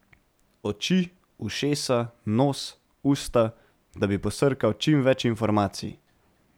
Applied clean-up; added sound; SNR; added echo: none; none; none; none.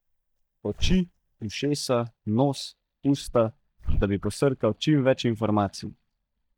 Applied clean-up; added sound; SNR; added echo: neural mask model DeepFilterNet 3.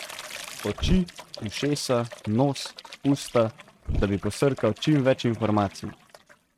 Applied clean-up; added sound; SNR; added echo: neural mask model RNNoise.